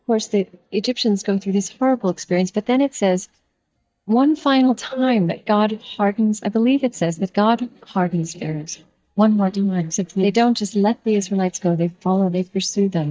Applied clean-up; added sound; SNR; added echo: neural mask model DeepFilterNet 3.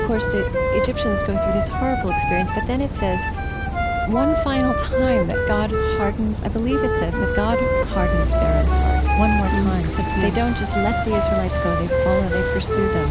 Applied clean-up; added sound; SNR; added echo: none; Wind instrument, woodwind instrument + Car passing by / Idling / Accelerating, revving, vroom; -4 dB; none.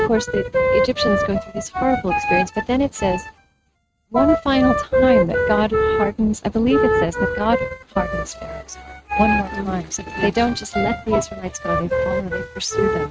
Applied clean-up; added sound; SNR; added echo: neural mask model RNNoise.